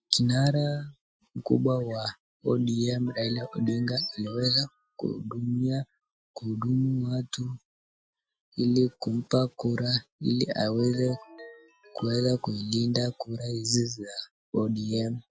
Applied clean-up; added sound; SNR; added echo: classical method Wiener filter.